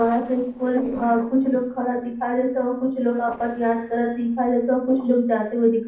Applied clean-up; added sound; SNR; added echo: neural separator model SepFormer DNS4.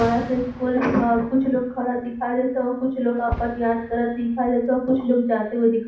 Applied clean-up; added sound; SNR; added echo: none; Fireworks; 16 dB; reverberation time 0.6 s.